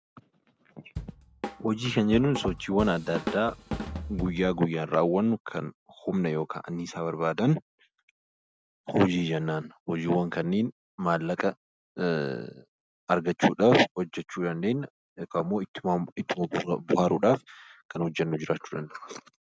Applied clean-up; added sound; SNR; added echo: none; Drum / Drum kit; 9 dB; none.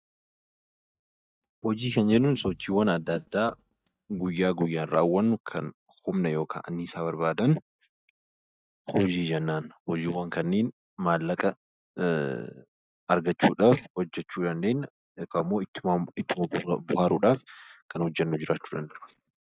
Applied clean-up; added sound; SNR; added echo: neural mask model DeepFilterNet 3.